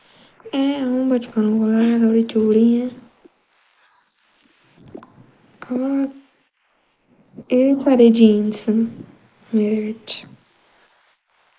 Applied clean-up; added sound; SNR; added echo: neural mask model Resemble Enhance denoiser.